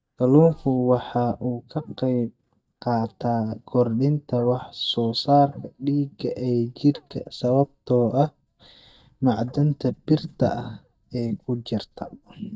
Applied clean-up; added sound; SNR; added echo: neural mask model DeepFilterNet 3.